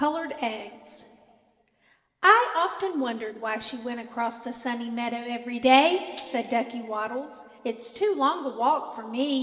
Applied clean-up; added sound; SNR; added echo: neural separator model SepFormer DNS4.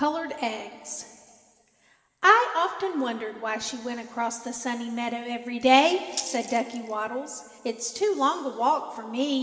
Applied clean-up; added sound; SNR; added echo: none; Rattle (instrument); 12 dB; reverberation time 2.3 s.